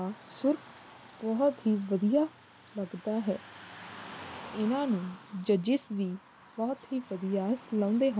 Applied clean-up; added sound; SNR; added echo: none; Car passing by / Traffic noise, roadway noise; 18 dB; none.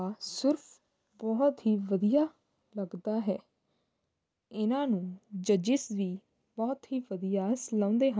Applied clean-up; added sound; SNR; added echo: none; none; none; none.